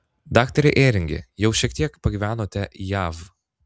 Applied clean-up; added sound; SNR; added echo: none; none; none; none.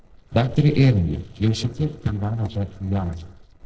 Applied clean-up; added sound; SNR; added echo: neural separator model SepFormer DNS4.